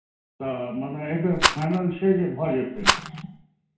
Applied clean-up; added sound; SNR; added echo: none; Rattle; -2 dB; reverberation time 0.6 s.